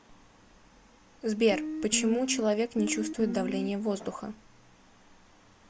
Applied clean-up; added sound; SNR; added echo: none; Guitar; 4 dB; none.